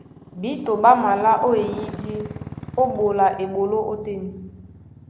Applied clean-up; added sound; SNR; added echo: none; Motorcycle; 15 dB; none.